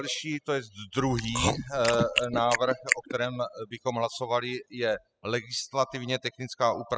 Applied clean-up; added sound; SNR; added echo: classical method spectral subtraction.